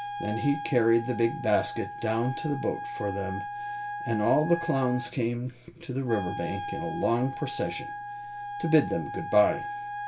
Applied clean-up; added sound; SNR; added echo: none; Wind instrument, woodwind instrument; 8 dB; reverberation time 0.2 s.